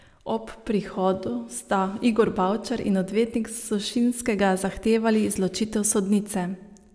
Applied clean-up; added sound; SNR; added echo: none; none; none; none.